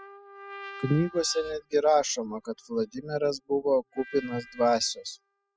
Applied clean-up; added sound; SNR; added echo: classical method spectral subtraction.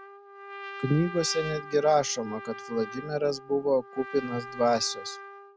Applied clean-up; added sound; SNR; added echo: none; Trumpet; 13 dB; none.